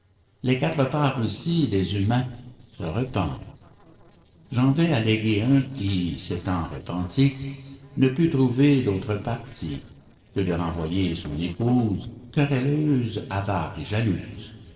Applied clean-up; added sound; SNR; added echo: neural separator model SepFormer DNS4.